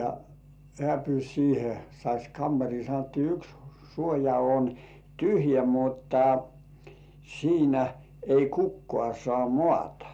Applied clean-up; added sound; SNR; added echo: none; none; none; none.